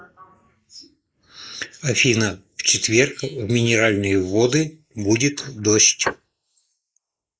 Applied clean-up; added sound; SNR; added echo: neural mask model Resemble Enhance denoiser.